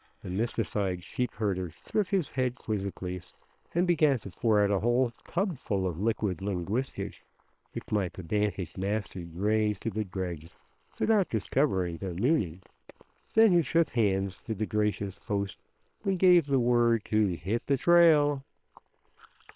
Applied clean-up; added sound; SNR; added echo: neural separator model SepFormer WHAM!.